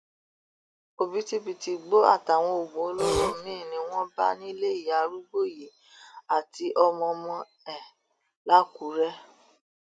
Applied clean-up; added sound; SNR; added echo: none; Burping, eructation; 2 dB; none.